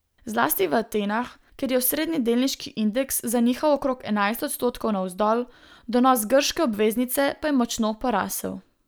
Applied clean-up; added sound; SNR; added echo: none; none; none; none.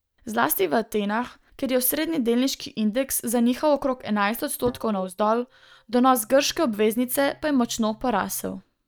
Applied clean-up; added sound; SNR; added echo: neural mask model DeepFilterNet 3.